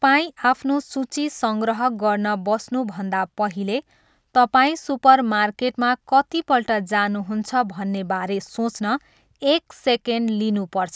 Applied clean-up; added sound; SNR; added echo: none; none; none; none.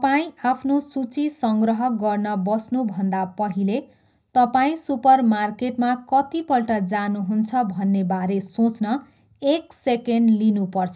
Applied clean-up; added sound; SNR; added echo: none; none; none; reverberation time 0.4 s.